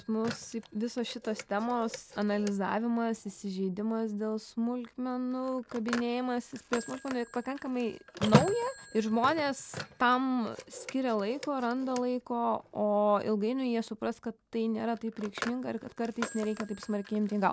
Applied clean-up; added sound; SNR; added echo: none; Telephone; 9 dB; none.